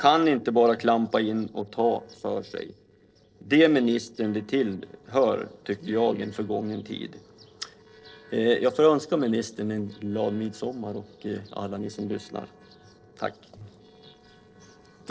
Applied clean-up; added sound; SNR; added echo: neural separator model SepFormer DNS4.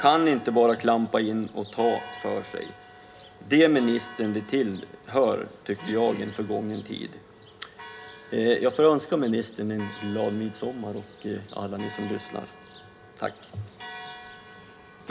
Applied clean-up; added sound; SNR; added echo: none; Church bell; 18 dB; reverberation time 0.3 s.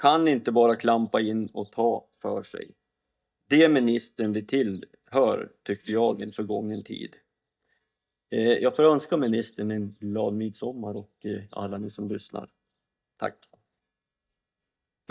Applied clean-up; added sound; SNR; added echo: neural mask model DeepFilterNet 3.